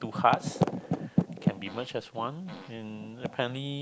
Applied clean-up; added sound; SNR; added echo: none; Fart; 18 dB; none.